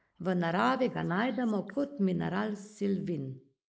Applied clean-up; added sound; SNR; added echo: neural mask model Resemble Enhance denoiser.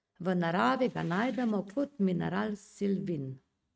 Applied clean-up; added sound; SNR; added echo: neural mask model RNNoise.